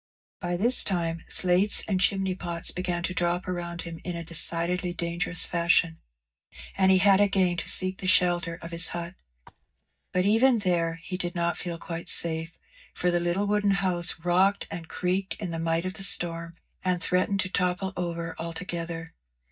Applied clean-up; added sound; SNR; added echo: neural mask model DeepFilterNet 3.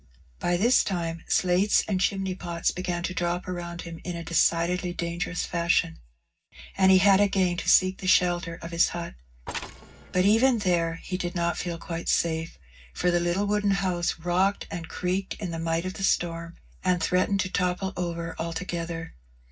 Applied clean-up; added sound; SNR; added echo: none; Mechanisms; 14 dB; reverberation time 0.4 s.